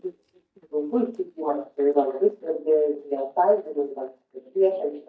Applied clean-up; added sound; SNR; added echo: neural mask model DeepFilterNet 3.